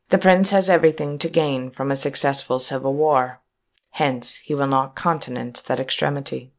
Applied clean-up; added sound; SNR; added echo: none; none; none; none.